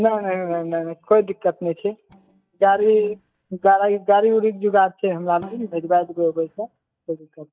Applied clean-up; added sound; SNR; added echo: neural mask model DeepFilterNet 3.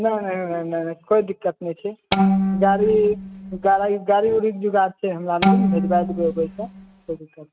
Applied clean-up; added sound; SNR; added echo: neural mask model RNNoise.